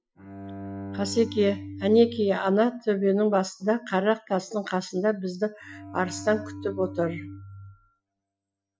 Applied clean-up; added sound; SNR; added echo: classical method Wiener filter.